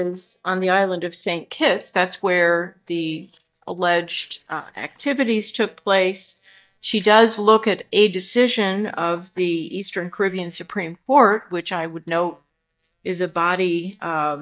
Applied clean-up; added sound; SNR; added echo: neural mask model DeepFilterNet 3.